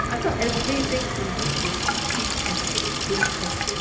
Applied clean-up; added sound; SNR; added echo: none; Sink (filling or washing) / Water tap, faucet; -5 dB; reverberation time 1.4 s.